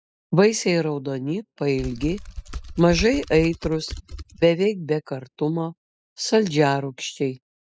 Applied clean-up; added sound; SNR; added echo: classical method spectral subtraction.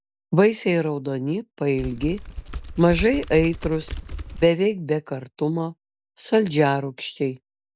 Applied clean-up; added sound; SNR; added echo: none; Typing; 9 dB; none.